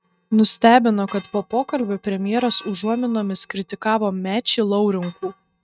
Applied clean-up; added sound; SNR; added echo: neural mask model RNNoise.